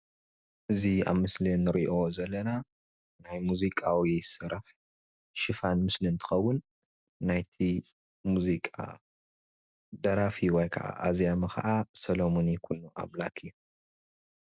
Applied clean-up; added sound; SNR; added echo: none; none; none; none.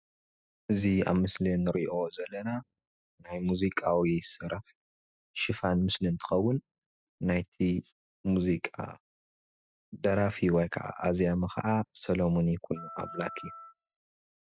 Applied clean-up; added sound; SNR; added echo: classical method spectral subtraction.